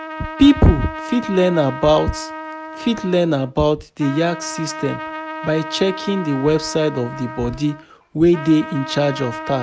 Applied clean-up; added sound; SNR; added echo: none; Trumpet; 12 dB; none.